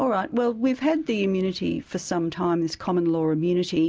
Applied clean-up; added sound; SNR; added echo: none; none; none; none.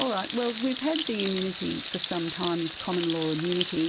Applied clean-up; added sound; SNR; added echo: none; Frying (food); -5 dB; none.